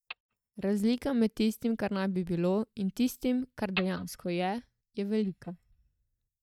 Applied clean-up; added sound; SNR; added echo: neural mask model DeepFilterNet 3.